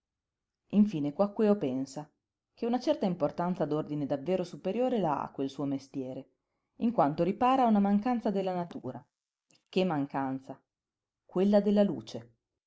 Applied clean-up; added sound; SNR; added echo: neural mask model Resemble Enhance denoiser.